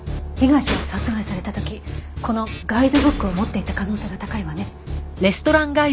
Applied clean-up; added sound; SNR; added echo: none; Gunshot, gunfire; 9 dB; none.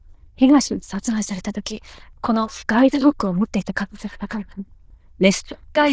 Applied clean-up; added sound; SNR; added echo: neural diffusion model UNIVERSE++.